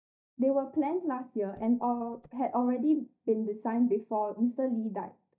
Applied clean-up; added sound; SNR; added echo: neural mask model DeepFilterNet 3.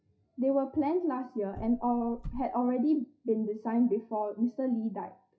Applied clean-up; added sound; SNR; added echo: classical method WPE with log-MMSE.